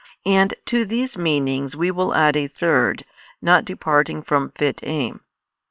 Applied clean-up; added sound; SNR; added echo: neural separator model SepFormer WHAM!.